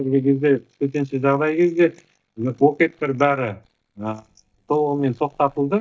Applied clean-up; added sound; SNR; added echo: neural mask model DeepFilterNet 3.